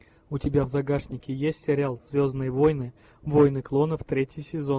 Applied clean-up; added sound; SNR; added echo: none; none; none; none.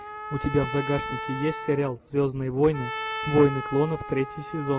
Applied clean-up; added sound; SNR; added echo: none; Trumpet; 9 dB; none.